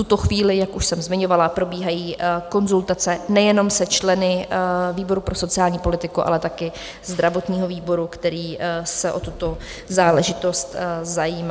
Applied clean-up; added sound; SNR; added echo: none; none; none; none.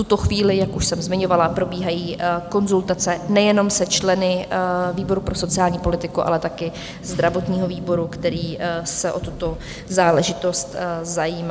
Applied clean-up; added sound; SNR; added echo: none; Rain / Thunderstorm; 12 dB; none.